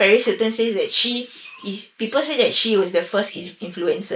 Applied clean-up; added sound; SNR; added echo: neural mask model Resemble Enhance denoiser.